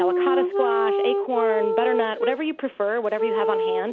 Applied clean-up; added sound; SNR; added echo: none; Wind instrument, woodwind instrument; -2 dB; none.